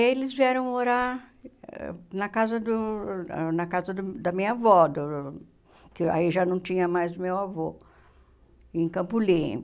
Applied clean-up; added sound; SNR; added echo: none; none; none; none.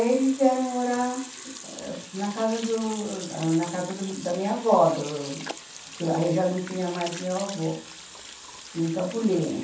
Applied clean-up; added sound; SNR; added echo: none; Sink (filling or washing) / Water tap, faucet; 14 dB; reverberation time 0.7 s.